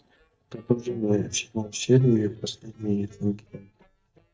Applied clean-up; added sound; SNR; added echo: neural mask model DeepFilterNet 3.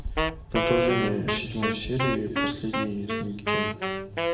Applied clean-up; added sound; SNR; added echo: none; Wind instrument, woodwind instrument; -1 dB; reverberation time 2.1 s.